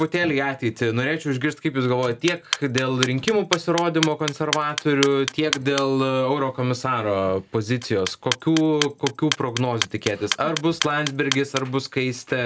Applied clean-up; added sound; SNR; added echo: none; Clock; 9 dB; none.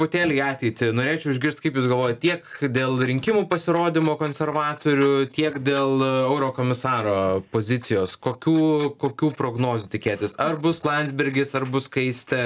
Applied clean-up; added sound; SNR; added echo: neural mask model Resemble Enhance denoiser.